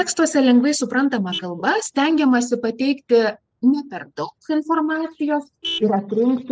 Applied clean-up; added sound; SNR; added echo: none; Vehicle horn, car horn, honking; 19 dB; none.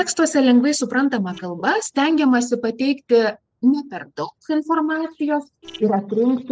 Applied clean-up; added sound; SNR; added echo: neural separator model SepFormer DNS4.